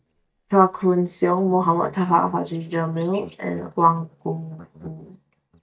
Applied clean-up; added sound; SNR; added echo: neural mask model DeepFilterNet 3.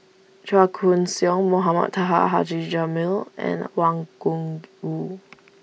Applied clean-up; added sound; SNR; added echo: none; none; none; none.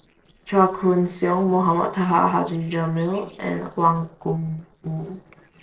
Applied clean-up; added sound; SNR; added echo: neural separator model SepFormer DNS4.